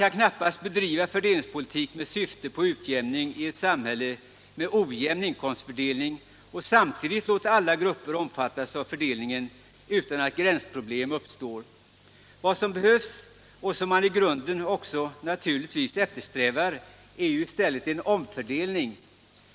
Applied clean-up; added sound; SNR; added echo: none; none; none; none.